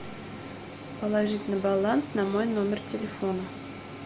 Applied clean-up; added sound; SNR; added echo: none; none; none; none.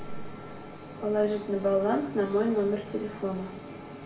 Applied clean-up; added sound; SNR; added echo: none; none; none; reverberation time 0.6 s.